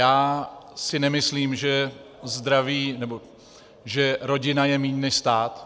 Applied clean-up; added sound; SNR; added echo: none; none; none; none.